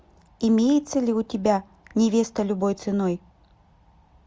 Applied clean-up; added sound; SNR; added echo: none; none; none; none.